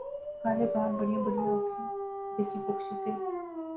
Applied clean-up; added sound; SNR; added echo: none; Dog; 0 dB; reverberation time 0.4 s.